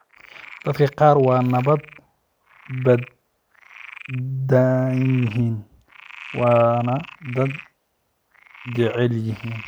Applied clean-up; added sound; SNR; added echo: none; Frog; 20 dB; none.